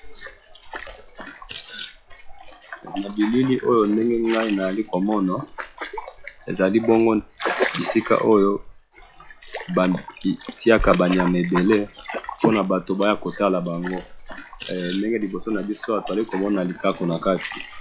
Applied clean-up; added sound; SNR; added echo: classical method log-MMSE.